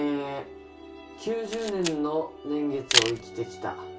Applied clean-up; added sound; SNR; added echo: none; Camera; 1 dB; reverberation time 0.2 s.